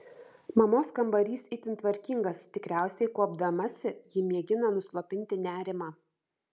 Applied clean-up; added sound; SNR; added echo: none; none; none; none.